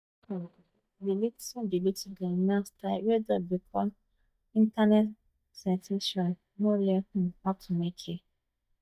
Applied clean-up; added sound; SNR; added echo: neural mask model DeepFilterNet 3.